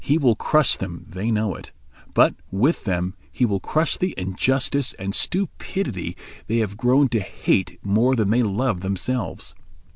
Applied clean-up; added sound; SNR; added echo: none; none; none; none.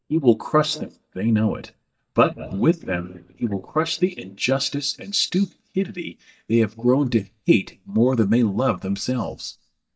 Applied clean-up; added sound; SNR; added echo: neural mask model DeepFilterNet 3.